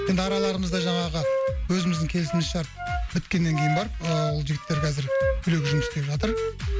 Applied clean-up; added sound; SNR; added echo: none; Wind instrument, woodwind instrument; 5 dB; none.